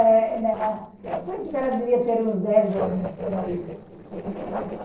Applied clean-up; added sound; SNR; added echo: neural separator model SepFormer DNS4.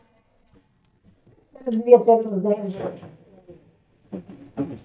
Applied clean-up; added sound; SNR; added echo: neural mask model DeepFilterNet 3.